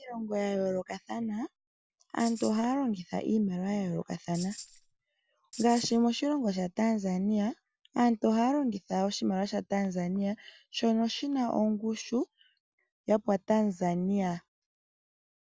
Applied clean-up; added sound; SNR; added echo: none; Tambourine; 16 dB; none.